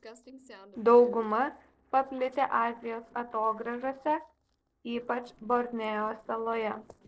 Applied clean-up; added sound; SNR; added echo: neural separator model SepFormer DNS4.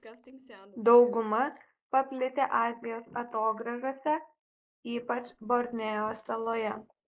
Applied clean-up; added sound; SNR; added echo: neural mask model Resemble Enhance denoiser.